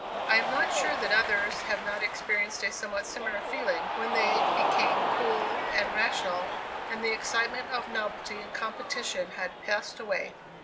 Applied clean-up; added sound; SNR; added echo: none; Cheering; 1 dB; none.